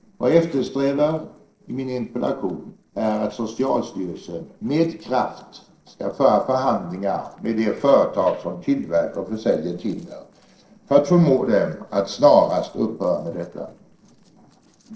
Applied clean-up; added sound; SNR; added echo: neural separator model SepFormer DNS4.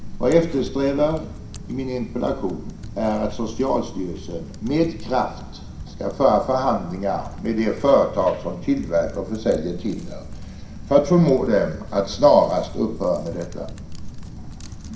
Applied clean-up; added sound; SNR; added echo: none; Typing; 11 dB; reverberation time 0.5 s.